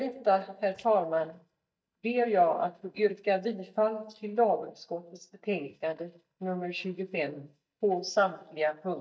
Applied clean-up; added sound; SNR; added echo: neural mask model DeepFilterNet 3.